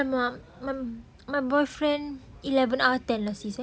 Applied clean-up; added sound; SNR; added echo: none; none; none; none.